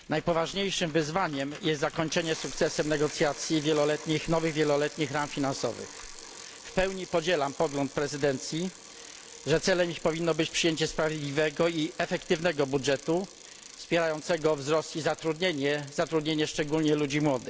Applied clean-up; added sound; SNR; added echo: none; Bicycle; 17 dB; none.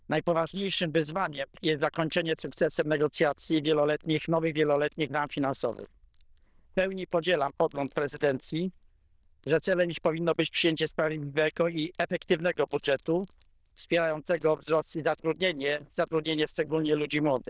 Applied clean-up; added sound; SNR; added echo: neural diffusion model UNIVERSE++.